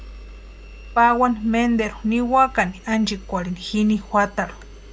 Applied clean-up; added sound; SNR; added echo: none; Engine; 18 dB; none.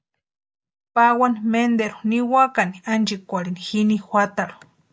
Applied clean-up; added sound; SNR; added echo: none; none; none; none.